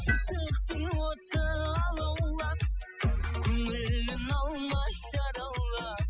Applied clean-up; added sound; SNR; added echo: classical method spectral subtraction.